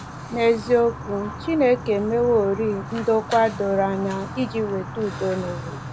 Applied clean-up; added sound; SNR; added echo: none; Fire; 11 dB; none.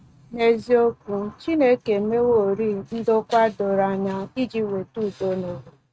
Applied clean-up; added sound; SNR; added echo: neural mask model RNNoise.